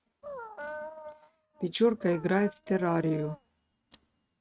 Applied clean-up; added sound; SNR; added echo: neural mask model RNNoise.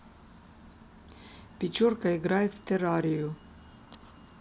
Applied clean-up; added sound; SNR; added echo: none; none; none; none.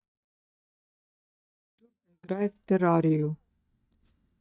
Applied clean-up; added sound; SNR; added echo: neural mask model DeepFilterNet 3.